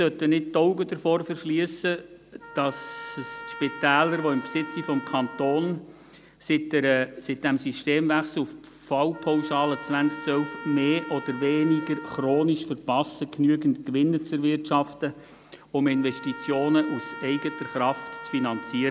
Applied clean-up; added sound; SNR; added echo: none; Trumpet; 16 dB; none.